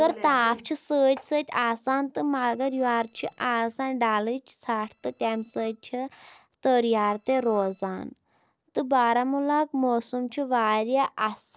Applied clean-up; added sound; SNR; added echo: neural separator model SepFormer DNS4.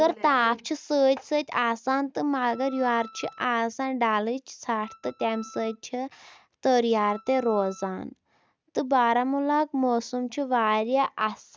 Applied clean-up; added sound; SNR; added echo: neural mask model RNNoise.